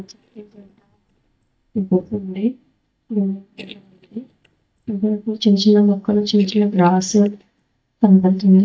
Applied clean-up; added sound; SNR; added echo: neural mask model DeepFilterNet 3.